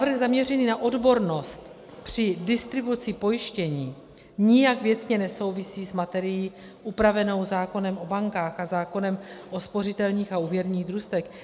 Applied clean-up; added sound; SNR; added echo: none; none; none; none.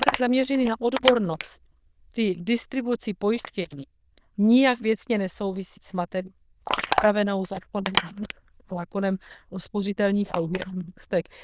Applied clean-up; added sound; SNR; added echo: neural diffusion model UNIVERSE++.